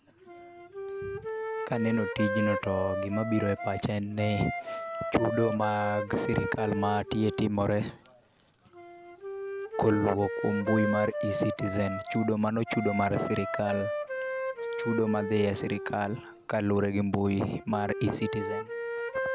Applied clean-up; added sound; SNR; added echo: none; Wind instrument, woodwind instrument; 5 dB; none.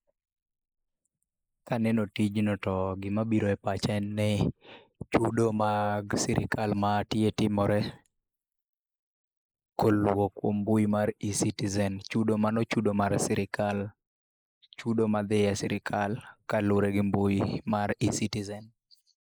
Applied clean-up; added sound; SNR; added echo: neural mask model Resemble Enhance denoiser.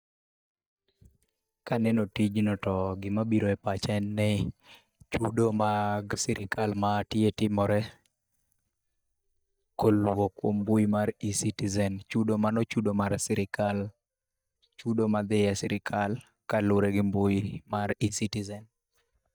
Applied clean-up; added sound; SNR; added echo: neural mask model DeepFilterNet 3.